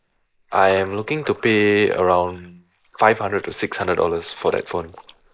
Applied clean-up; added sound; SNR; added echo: neural mask model Resemble Enhance denoiser.